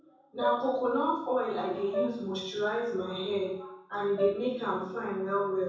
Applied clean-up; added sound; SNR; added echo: none; Brass instrument; 8 dB; reverberation time 0.7 s.